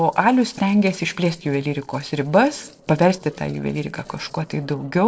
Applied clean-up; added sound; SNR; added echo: neural separator model SepFormer DNS4.